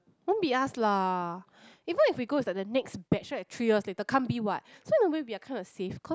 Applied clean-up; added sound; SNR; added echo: none; none; none; none.